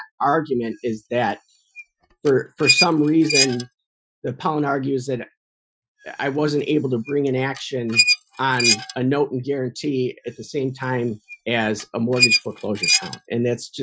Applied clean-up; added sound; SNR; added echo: classical method Wiener filter.